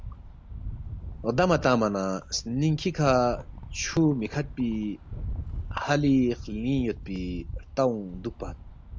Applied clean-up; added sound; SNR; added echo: none; Rattle; 11 dB; none.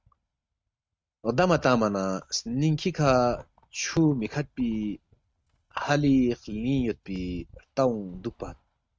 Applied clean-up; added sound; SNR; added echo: neural mask model RNNoise.